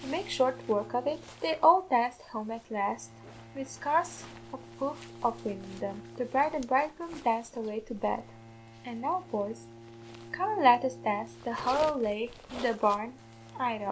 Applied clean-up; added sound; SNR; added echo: none; Bowed string instrument + Zipper (clothing); 16 dB; none.